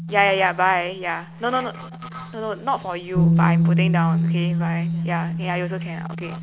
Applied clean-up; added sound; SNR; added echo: none; Bass guitar; -2 dB; none.